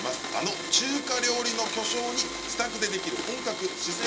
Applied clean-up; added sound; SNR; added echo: none; Domestic sounds, home sounds; 5 dB; reverberation time 0.2 s.